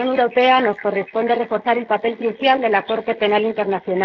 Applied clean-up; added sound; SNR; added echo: neural mask model Resemble Enhance denoiser.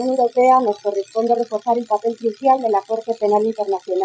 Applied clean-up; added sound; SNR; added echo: classical method Wiener filter.